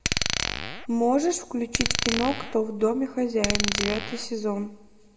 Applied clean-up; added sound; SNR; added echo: none; Glass; 3 dB; reverberation time 0.9 s.